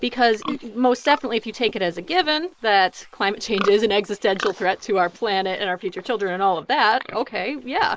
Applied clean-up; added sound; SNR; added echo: neural mask model Resemble Enhance denoiser.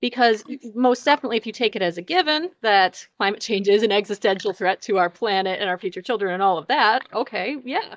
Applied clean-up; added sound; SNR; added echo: neural mask model DeepFilterNet 3.